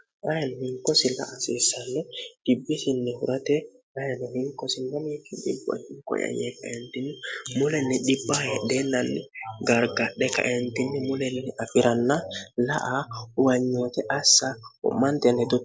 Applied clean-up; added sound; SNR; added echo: none; none; none; none.